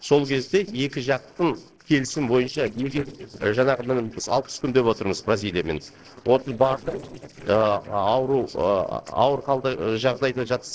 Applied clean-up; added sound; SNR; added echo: neural separator model SepFormer DNS4.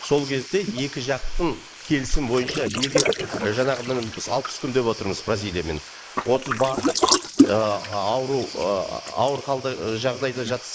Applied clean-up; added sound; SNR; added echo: neural mask model Resemble Enhance denoiser.